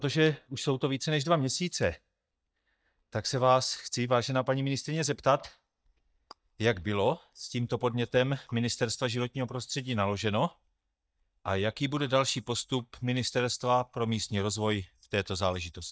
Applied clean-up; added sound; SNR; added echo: neural mask model DeepFilterNet 3.